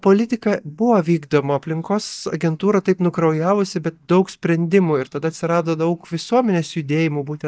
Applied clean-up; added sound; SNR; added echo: neural mask model DeepFilterNet 3.